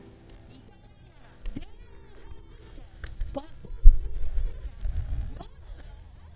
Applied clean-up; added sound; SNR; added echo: neural mask model DeepFilterNet 3.